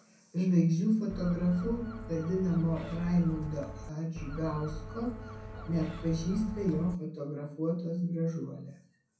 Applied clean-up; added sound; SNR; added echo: none; Gull, seagull; 10 dB; reverberation time 0.6 s.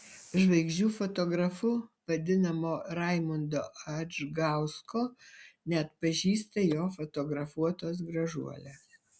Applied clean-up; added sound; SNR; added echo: none; none; none; none.